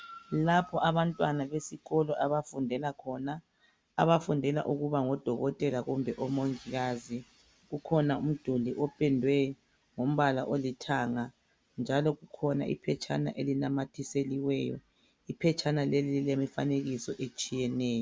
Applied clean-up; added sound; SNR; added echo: none; none; none; none.